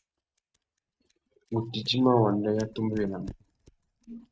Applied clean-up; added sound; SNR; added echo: neural mask model RNNoise.